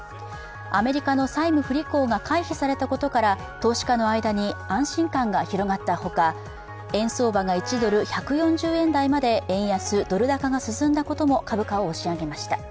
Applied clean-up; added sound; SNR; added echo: none; Brass instrument; 16 dB; none.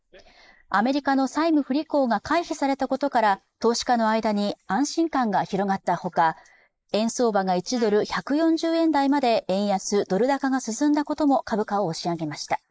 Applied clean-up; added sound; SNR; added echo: neural mask model Resemble Enhance denoiser.